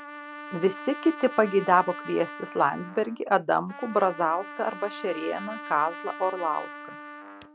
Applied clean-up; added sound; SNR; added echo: none; Trumpet; 13 dB; none.